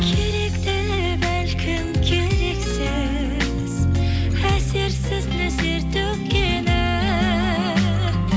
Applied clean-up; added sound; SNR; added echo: none; none; none; none.